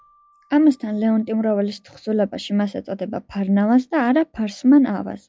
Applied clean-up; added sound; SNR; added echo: classical method log-MMSE.